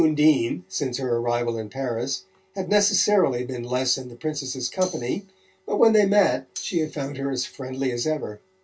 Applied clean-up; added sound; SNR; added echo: none; Tambourine; 15 dB; reverberation time 0.2 s.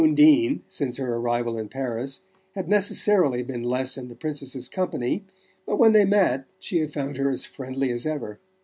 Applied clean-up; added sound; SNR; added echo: none; none; none; none.